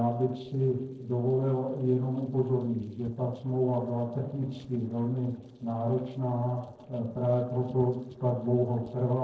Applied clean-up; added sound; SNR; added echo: neural separator model SepFormer DNS4.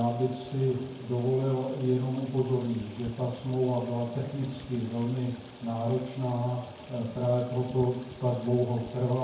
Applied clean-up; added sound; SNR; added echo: none; Stream; 19 dB; reverberation time 0.9 s.